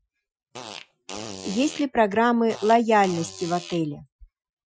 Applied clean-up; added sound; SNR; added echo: classical method Wiener filter.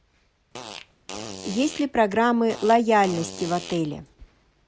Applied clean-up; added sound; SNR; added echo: none; Fart; 14 dB; none.